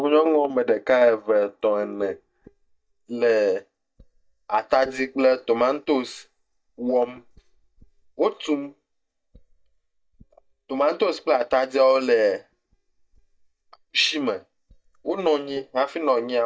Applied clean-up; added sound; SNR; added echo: neural mask model DeepFilterNet 3.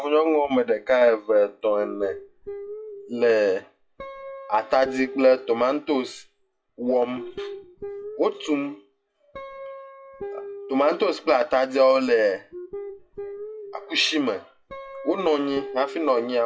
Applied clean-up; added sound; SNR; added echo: classical method WPE with log-MMSE.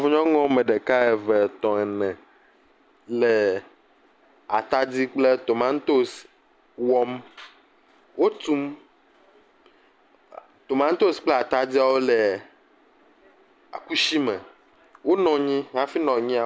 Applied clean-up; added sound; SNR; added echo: none; none; none; none.